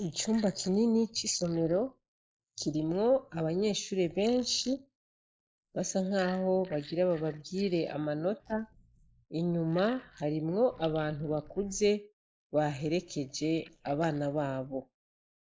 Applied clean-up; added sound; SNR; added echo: neural mask model Resemble Enhance denoiser.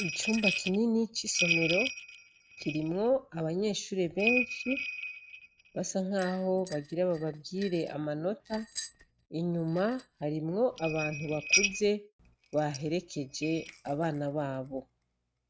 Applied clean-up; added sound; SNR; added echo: neural mask model RNNoise.